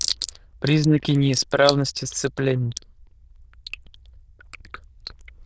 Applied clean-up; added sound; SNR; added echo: neural diffusion model UNIVERSE++.